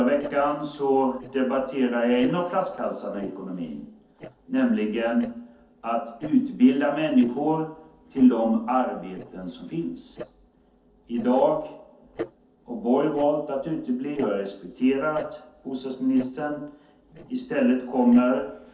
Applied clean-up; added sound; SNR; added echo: neural separator model SepFormer DNS4.